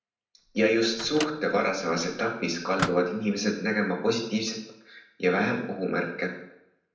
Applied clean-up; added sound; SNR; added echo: none; Microwave oven; 11 dB; reverberation time 0.7 s.